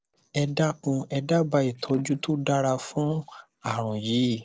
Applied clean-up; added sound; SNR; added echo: neural separator model SepFormer DNS4.